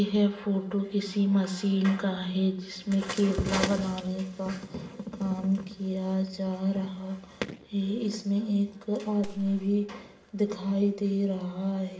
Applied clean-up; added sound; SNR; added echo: none; Gunshot, gunfire; 19 dB; reverberation time 0.6 s.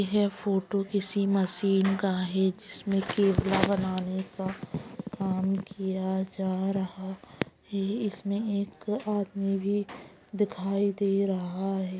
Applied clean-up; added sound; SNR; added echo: none; none; none; none.